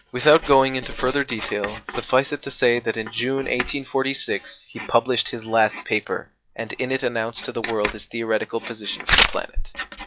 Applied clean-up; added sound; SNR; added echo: classical method log-MMSE.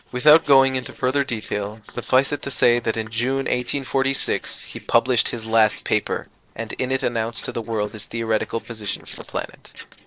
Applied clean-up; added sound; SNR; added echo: neural separator model SepFormer DNS4.